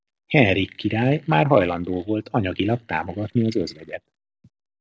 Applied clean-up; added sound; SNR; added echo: neural separator model SepFormer DNS4.